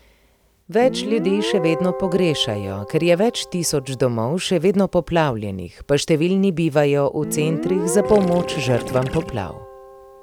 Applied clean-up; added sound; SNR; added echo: none; Guitar + Gurgling / Liquid; 10 dB; none.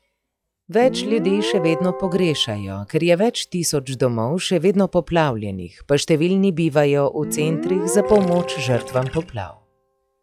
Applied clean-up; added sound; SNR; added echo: classical method log-MMSE.